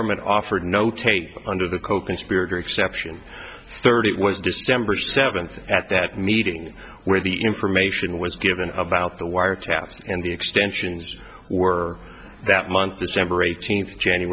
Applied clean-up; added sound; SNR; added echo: none; none; none; none.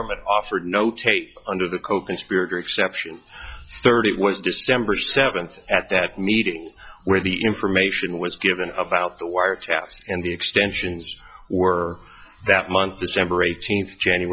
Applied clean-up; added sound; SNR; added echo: classical method log-MMSE.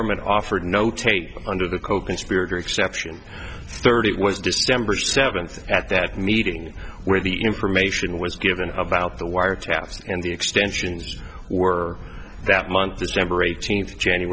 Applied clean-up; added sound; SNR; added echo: none; Wind; 14 dB; none.